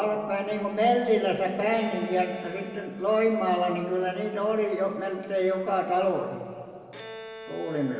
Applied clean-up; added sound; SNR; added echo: none; Bowed string instrument; 20 dB; reverberation time 2.1 s.